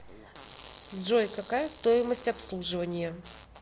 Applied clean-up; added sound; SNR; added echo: none; Fart; 19 dB; none.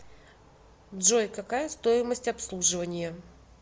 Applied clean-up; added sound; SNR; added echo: none; none; none; none.